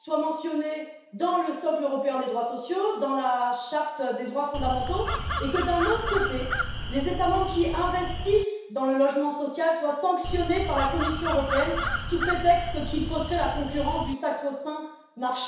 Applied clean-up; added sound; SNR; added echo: none; Crow; 3 dB; reverberation time 0.7 s.